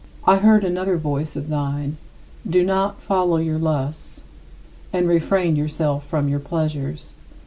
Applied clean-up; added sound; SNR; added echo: none; none; none; none.